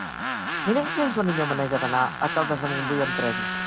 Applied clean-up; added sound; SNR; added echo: none; Tools; 2 dB; none.